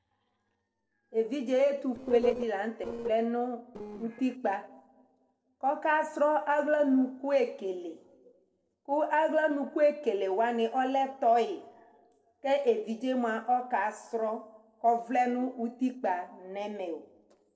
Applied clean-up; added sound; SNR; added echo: neural separator model SepFormer DNS4.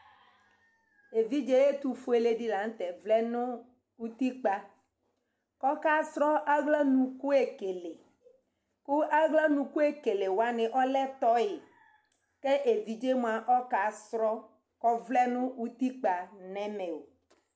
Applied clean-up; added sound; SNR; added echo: none; none; none; none.